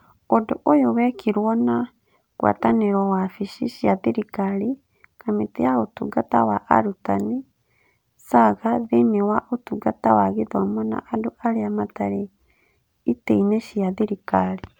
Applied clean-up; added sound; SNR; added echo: none; none; none; none.